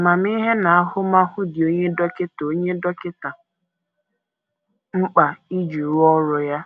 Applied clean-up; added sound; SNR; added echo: none; none; none; none.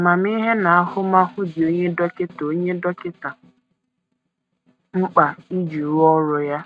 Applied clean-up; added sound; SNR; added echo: neural mask model RNNoise.